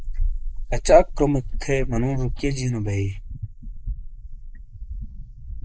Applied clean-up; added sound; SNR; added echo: neural mask model Resemble Enhance denoiser.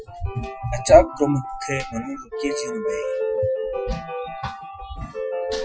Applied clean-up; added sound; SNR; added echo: classical method Wiener filter.